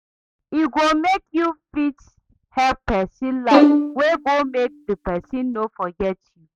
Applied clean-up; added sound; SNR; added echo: neural mask model RNNoise.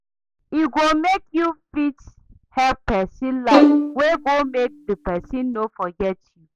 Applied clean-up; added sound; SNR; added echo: none; Bowed string instrument; -2 dB; none.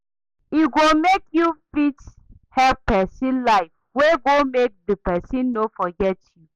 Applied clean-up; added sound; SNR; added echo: none; none; none; none.